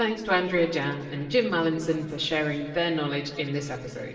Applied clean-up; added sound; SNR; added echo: none; none; none; reverberation time 2.2 s.